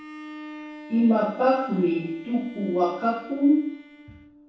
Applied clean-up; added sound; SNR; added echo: none; Bowed string instrument; 18 dB; reverberation time 0.7 s.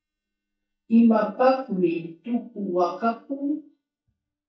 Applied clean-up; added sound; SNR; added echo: neural mask model DeepFilterNet 3.